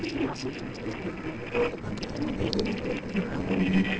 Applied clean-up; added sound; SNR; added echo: neural separator model SepFormer DNS4.